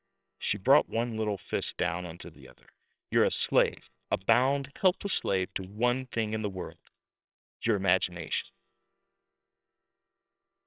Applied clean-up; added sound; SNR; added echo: neural separator model SepFormer WHAMR!.